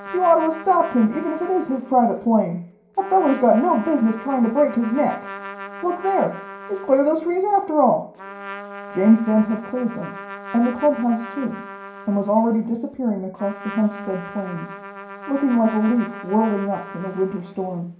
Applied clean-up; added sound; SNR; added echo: none; Trumpet; 15 dB; reverberation time 0.5 s.